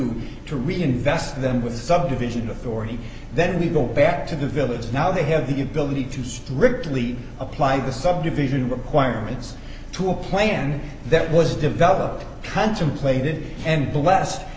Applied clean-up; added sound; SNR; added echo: none; none; none; none.